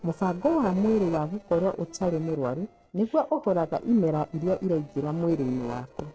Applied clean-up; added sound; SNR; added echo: neural separator model SepFormer DNS4.